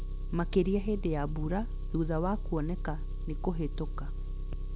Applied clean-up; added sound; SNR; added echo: none; Engine; 1 dB; none.